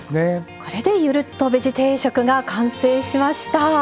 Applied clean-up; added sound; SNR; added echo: none; none; none; none.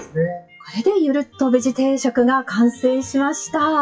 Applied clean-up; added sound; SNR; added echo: classical method WPE with log-MMSE.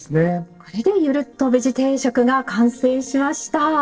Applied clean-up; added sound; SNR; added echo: neural separator model SepFormer DNS4.